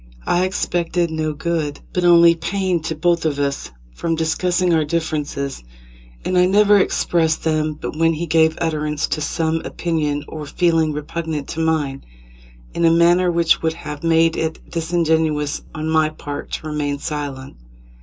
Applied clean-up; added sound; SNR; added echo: none; none; none; reverberation time 0.2 s.